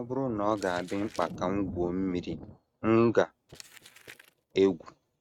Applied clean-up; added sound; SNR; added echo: neural mask model RNNoise.